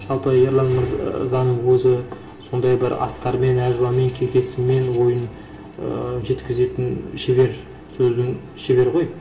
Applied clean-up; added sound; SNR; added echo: none; none; none; reverberation time 0.7 s.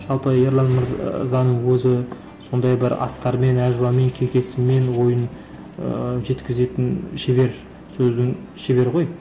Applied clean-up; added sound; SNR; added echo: none; none; none; none.